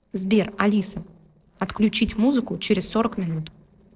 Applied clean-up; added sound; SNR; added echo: neural separator model SepFormer DNS4.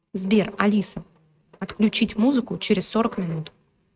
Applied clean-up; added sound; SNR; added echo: neural mask model RNNoise.